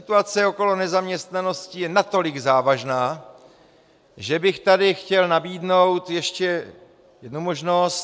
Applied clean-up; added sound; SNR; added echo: none; none; none; none.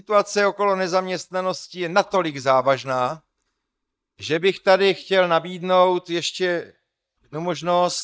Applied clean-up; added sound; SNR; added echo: neural mask model DeepFilterNet 3.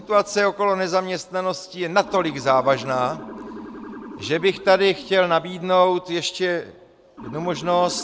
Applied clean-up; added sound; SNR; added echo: none; Motor vehicle (road) / Siren; 17 dB; none.